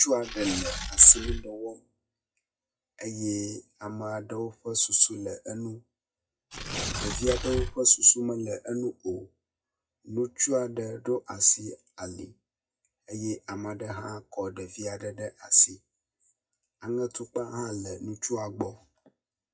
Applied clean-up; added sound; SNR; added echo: classical method WPE with log-MMSE.